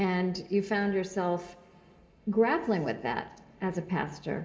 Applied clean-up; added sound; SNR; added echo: none; none; none; reverberation time 2.2 s.